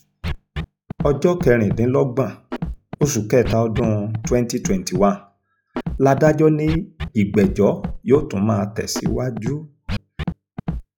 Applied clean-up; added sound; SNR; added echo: classical method log-MMSE.